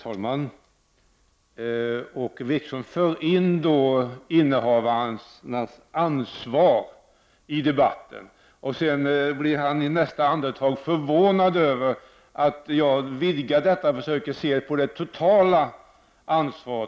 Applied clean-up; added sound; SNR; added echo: none; none; none; none.